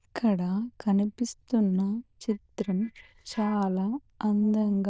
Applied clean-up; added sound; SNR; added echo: neural diffusion model UNIVERSE++.